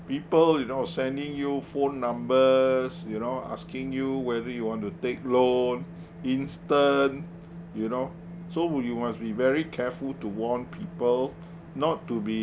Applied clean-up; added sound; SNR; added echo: none; Wind; 16 dB; none.